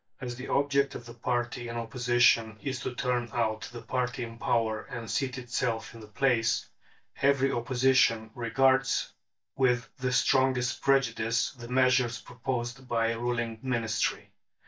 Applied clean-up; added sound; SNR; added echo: neural mask model DeepFilterNet 3.